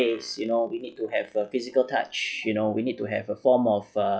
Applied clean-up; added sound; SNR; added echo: classical method log-MMSE.